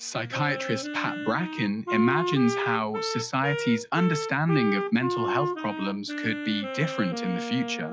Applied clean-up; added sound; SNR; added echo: classical method log-MMSE.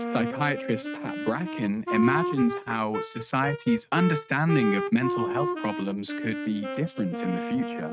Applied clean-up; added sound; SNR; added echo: neural mask model RNNoise.